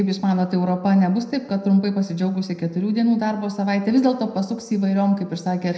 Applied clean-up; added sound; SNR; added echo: none; none; none; reverberation time 0.7 s.